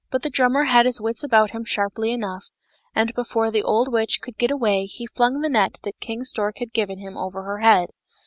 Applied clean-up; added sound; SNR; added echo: none; none; none; none.